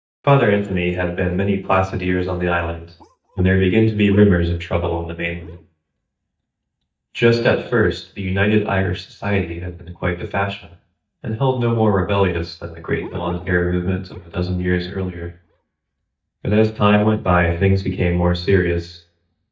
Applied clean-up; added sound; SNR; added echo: neural mask model DeepFilterNet 3.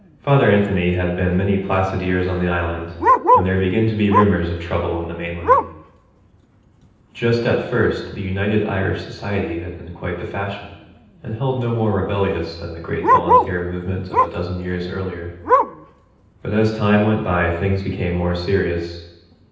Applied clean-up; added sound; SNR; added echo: none; Bark; 4 dB; reverberation time 0.9 s.